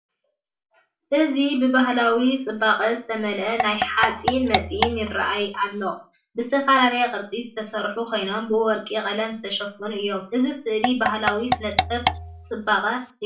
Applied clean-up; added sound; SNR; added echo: none; Tap / Percussion; 3 dB; reverberation time 0.3 s.